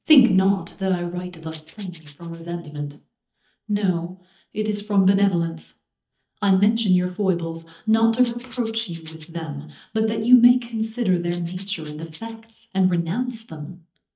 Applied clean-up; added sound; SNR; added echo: neural mask model DeepFilterNet 3.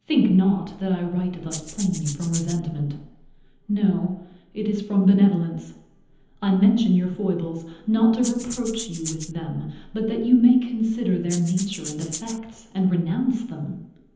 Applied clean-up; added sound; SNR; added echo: none; Rattle (instrument); 12 dB; reverberation time 0.9 s.